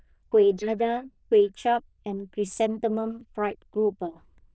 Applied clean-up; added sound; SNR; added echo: neural diffusion model UNIVERSE++.